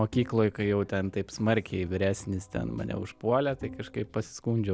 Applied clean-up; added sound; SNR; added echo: none; Bowed string instrument; 17 dB; none.